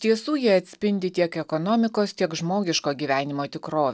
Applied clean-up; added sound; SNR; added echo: none; none; none; none.